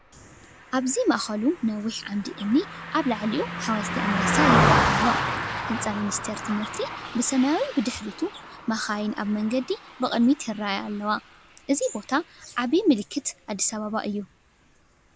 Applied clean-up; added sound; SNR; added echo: none; Car passing by; 3 dB; none.